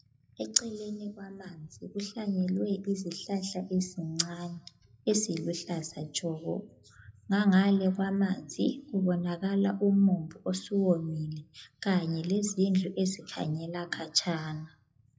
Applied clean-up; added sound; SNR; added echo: classical method WPE with log-MMSE.